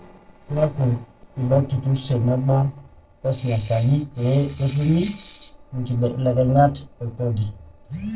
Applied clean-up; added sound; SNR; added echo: neural separator model SepFormer DNS4.